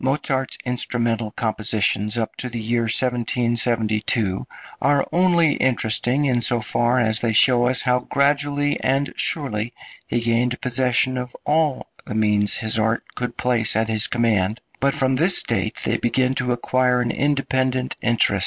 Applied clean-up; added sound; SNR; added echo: none; none; none; none.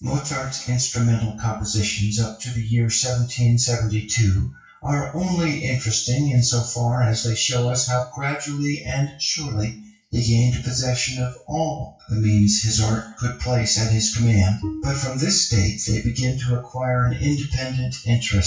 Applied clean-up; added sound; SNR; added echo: classical method WPE with log-MMSE.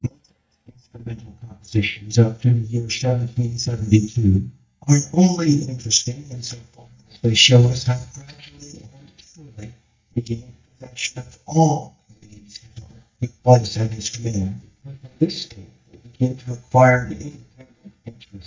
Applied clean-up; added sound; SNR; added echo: neural mask model DeepFilterNet 3.